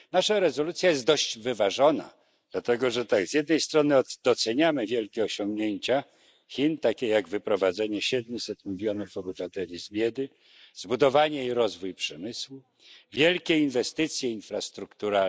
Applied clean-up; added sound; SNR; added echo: neural mask model Resemble Enhance denoiser.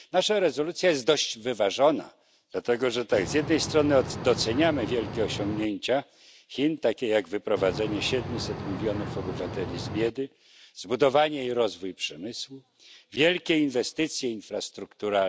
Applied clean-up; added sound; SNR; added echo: none; Boat, Water vehicle; 8 dB; none.